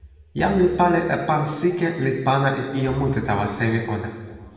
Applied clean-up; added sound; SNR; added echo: none; Drum; 19 dB; reverberation time 1.6 s.